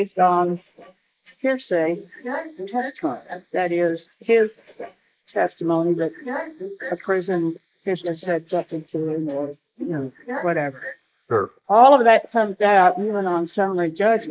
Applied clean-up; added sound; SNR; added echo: neural mask model Resemble Enhance denoiser.